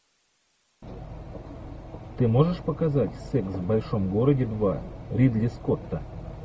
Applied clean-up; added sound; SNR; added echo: none; none; none; none.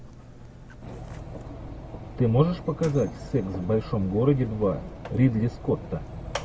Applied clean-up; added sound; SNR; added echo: none; Mechanisms; 16 dB; none.